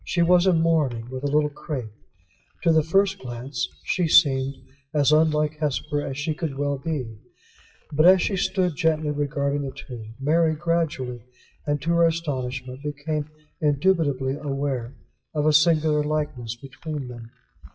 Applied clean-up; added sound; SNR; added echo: classical method WPE with log-MMSE.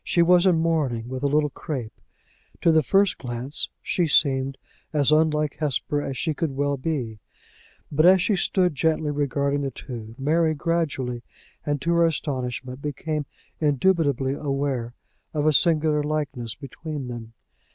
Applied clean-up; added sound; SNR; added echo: none; none; none; none.